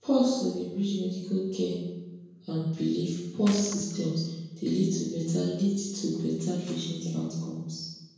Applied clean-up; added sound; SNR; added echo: none; Gunshot, gunfire; 17 dB; reverberation time 1.0 s.